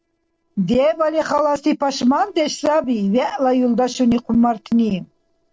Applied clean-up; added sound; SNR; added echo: neural separator model SepFormer DNS4.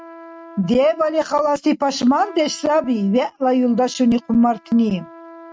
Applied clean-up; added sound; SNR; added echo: neural mask model RNNoise.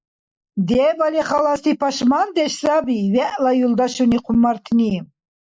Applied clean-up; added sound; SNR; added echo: neural mask model Resemble Enhance denoiser.